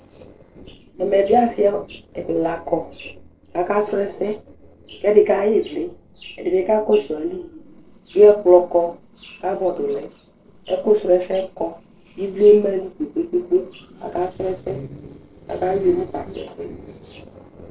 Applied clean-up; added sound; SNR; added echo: neural separator model SepFormer DNS4.